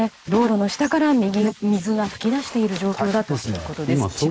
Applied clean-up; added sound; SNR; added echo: neural mask model Resemble Enhance denoiser.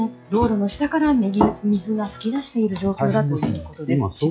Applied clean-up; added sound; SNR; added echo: classical method log-MMSE.